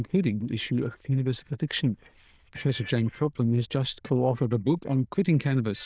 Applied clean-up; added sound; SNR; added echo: neural diffusion model UNIVERSE++.